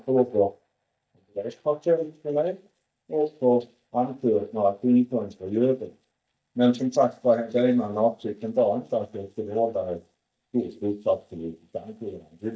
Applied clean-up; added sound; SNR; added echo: neural mask model DeepFilterNet 3.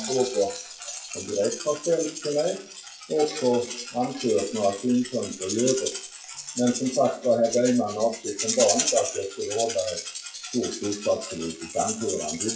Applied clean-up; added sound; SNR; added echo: classical method WPE with log-MMSE.